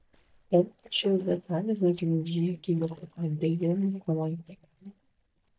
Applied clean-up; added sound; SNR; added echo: neural mask model DeepFilterNet 3.